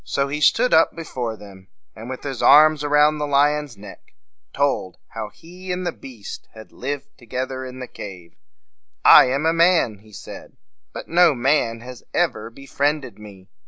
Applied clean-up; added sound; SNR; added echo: none; none; none; none.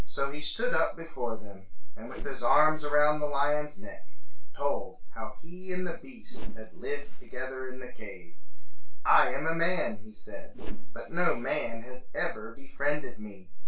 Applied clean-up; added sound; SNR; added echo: neural separator model SepFormer DNS4.